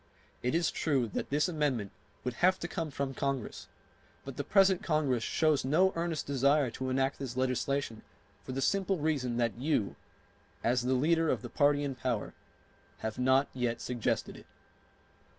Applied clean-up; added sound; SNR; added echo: none; none; none; none.